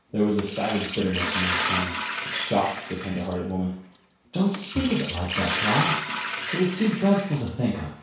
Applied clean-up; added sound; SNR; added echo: none; Liquid; 3 dB; reverberation time 0.6 s.